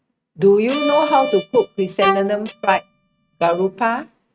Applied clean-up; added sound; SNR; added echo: neural mask model RNNoise.